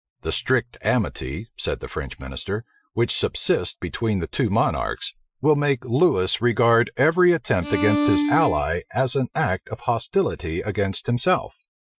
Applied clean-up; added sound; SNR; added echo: classical method Wiener filter.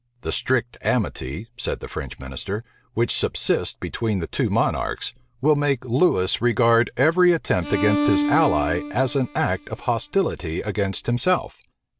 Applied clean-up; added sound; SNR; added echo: none; Bowed string instrument; 5 dB; none.